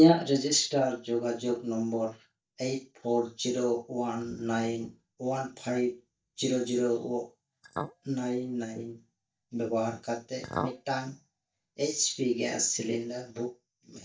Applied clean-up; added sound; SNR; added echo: neural mask model DeepFilterNet 3.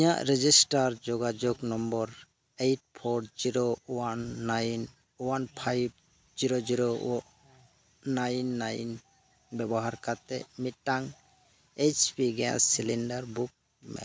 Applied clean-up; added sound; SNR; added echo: none; none; none; none.